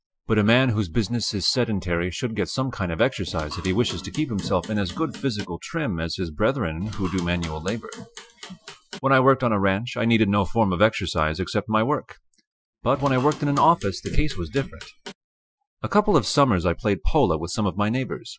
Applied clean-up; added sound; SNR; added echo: classical method Wiener filter.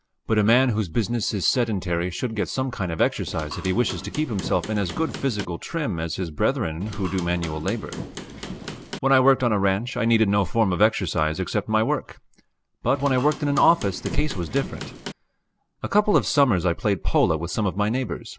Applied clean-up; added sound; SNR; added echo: none; Hammer / Wood; 12 dB; none.